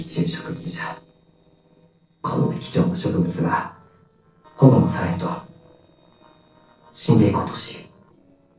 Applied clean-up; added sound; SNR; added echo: neural separator model SepFormer DNS4.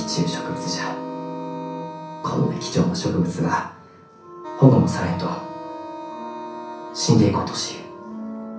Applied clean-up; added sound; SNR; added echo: none; Wind instrument, woodwind instrument; 13 dB; reverberation time 0.6 s.